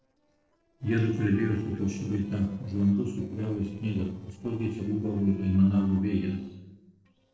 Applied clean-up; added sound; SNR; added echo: neural separator model SepFormer DNS4.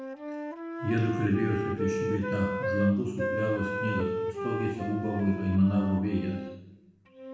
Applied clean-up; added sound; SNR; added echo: none; Wind instrument, woodwind instrument; 5 dB; reverberation time 1.0 s.